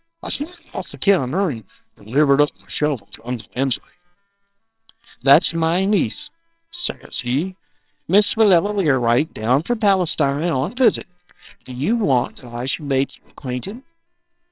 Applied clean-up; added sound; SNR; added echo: neural separator model SepFormer WHAMR!.